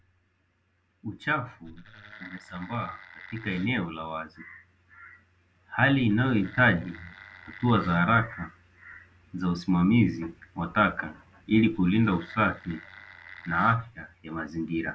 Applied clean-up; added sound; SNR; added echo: none; Wood; 19 dB; none.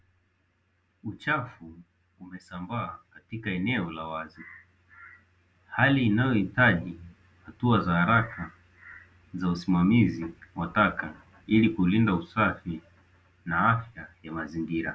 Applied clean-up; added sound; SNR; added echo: none; none; none; none.